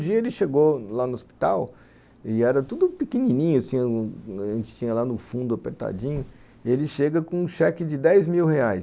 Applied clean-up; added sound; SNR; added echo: none; none; none; none.